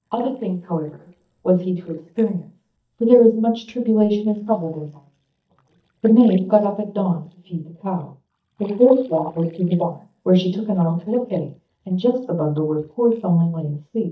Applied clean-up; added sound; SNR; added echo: neural mask model DeepFilterNet 3.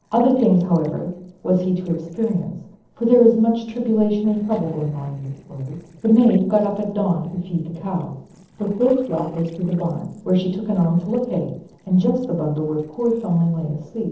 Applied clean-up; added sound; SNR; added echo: neural separator model SepFormer DNS4.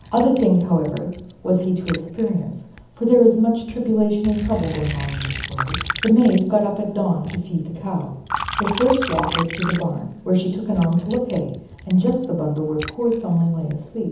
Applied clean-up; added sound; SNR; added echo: none; Liquid; 11 dB; reverberation time 0.8 s.